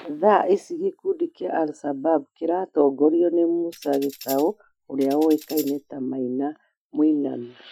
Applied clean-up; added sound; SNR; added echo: classical method Wiener filter.